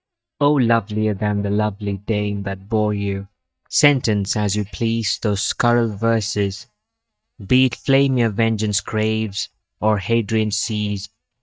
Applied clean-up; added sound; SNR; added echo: neural mask model DeepFilterNet 3.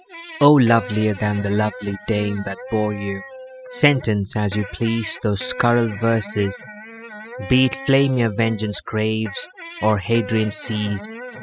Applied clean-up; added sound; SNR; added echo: classical method spectral subtraction.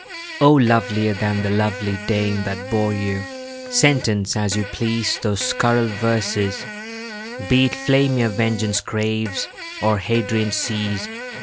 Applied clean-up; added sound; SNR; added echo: none; Fart; 12 dB; none.